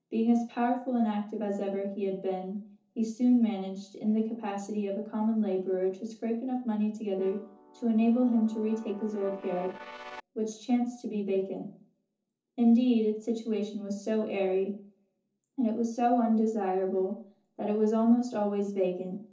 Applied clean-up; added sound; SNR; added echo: neural separator model SepFormer DNS4.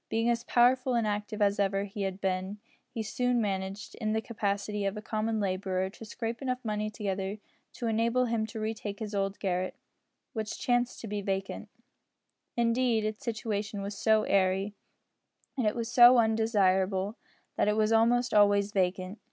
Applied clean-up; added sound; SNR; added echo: none; none; none; none.